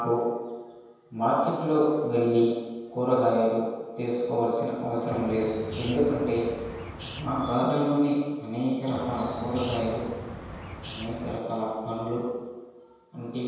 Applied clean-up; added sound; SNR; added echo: none; Bird; 11 dB; reverberation time 1.2 s.